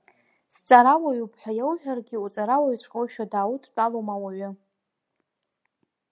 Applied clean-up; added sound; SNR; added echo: none; none; none; none.